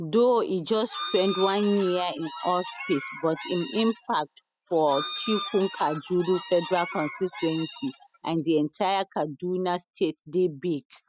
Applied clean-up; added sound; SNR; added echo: classical method spectral subtraction.